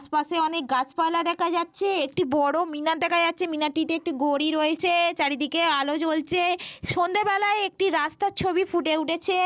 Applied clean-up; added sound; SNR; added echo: none; none; none; none.